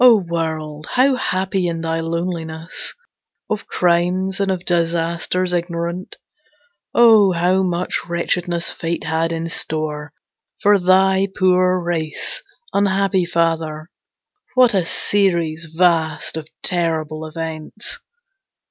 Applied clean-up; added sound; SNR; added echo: none; none; none; none.